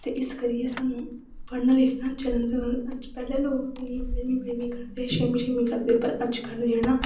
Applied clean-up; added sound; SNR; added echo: none; Keys jangling; 12 dB; reverberation time 0.6 s.